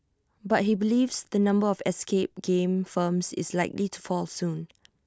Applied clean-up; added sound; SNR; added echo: none; none; none; none.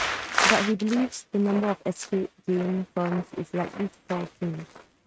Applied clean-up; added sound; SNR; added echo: neural mask model RNNoise.